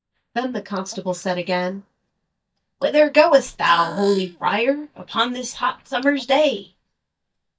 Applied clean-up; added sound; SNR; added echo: neural mask model DeepFilterNet 3.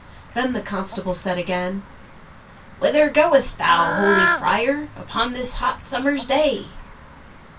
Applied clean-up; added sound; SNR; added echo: none; Bird / Fowl; 8 dB; reverberation time 0.2 s.